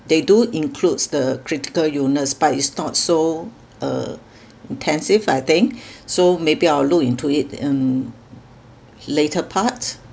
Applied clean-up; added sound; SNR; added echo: none; none; none; none.